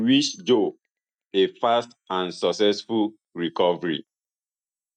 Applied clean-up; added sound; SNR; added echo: neural mask model DeepFilterNet 3.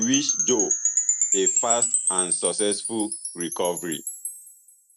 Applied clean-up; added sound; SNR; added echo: none; Wind chime / Percussion; -2 dB; none.